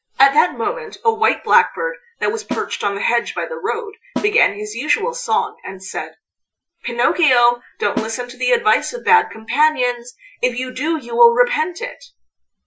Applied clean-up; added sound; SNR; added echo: classical method Wiener filter.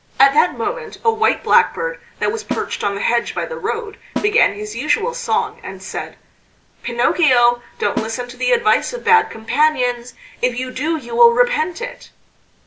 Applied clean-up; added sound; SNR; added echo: none; Snare drum; 12 dB; none.